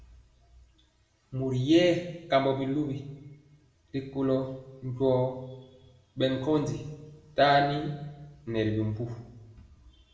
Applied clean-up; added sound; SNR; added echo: none; none; none; reverberation time 0.9 s.